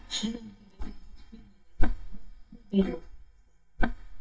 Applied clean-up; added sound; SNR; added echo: neural mask model DeepFilterNet 3.